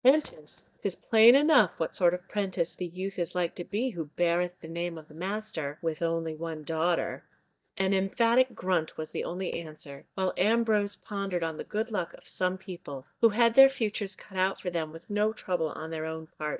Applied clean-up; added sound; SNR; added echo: neural mask model DeepFilterNet 3.